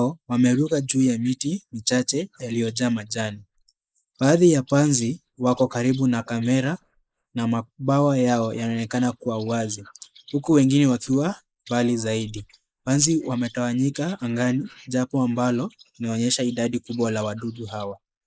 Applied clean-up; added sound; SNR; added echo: neural mask model Resemble Enhance denoiser.